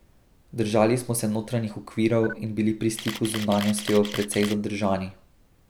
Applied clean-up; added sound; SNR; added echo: none; Camera; 11 dB; none.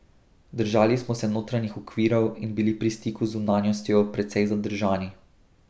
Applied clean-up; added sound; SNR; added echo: none; none; none; none.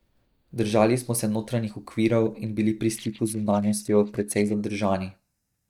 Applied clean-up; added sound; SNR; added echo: neural mask model DeepFilterNet 3.